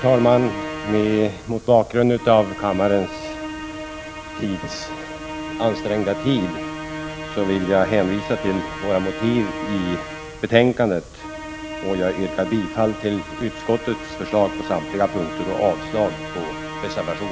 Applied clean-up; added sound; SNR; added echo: none; Musical instrument; 9 dB; none.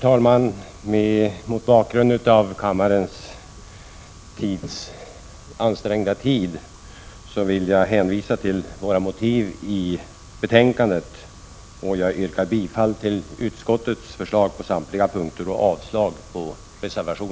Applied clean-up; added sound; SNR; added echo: none; none; none; none.